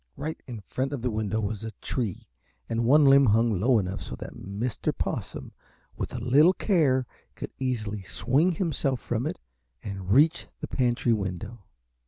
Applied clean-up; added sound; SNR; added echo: none; none; none; none.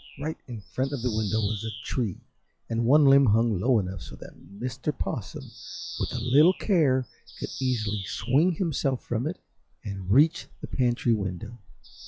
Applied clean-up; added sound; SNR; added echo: classical method log-MMSE.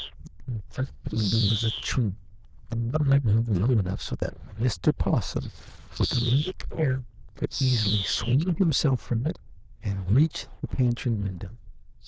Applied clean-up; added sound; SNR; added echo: neural diffusion model UNIVERSE++.